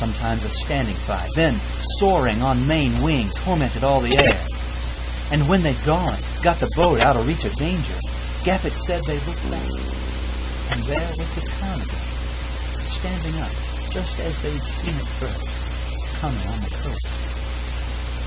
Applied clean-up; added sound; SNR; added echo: none; Keyboard (musical); 17 dB; none.